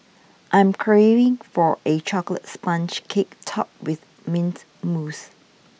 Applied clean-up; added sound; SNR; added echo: none; none; none; none.